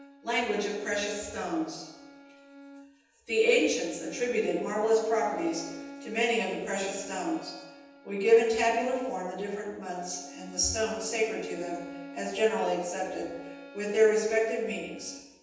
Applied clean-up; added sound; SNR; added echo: none; Bowed string instrument; 18 dB; reverberation time 1.1 s.